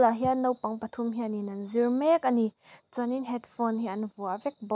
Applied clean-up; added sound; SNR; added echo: none; none; none; none.